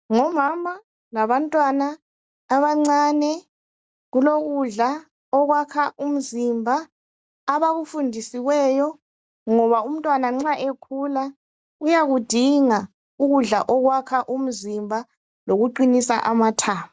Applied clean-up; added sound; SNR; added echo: none; none; none; none.